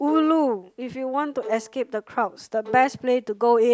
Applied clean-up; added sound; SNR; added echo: none; Bowed string instrument; 17 dB; none.